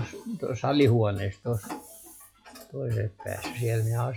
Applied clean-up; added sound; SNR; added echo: classical method log-MMSE.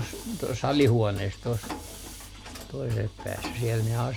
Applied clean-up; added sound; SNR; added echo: none; Mechanisms; 13 dB; none.